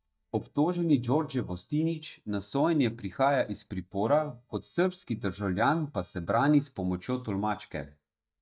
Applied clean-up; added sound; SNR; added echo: neural mask model DeepFilterNet 3.